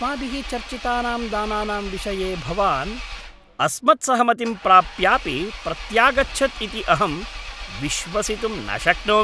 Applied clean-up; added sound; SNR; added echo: none; Engine; 12 dB; none.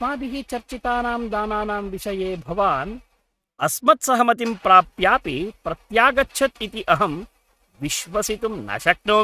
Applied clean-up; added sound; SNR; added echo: neural mask model RNNoise.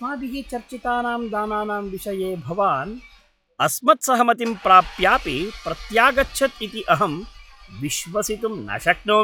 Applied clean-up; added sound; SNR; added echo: classical method log-MMSE.